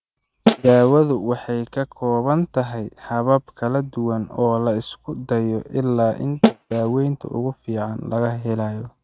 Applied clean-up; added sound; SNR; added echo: neural mask model RNNoise.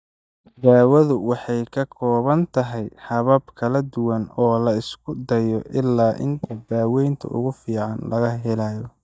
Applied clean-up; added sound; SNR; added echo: neural mask model DeepFilterNet 3.